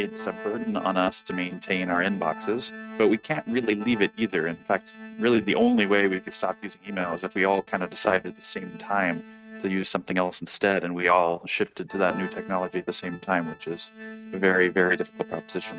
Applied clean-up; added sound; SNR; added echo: neural mask model RNNoise.